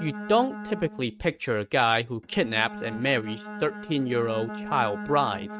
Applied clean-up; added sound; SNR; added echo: neural mask model RNNoise.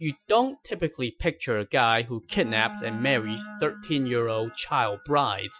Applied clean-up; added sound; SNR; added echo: classical method Wiener filter.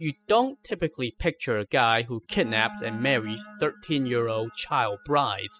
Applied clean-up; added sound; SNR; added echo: classical method spectral subtraction.